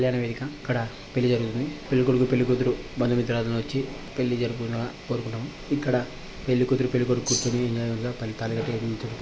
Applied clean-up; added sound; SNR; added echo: none; Tambourine; 3 dB; none.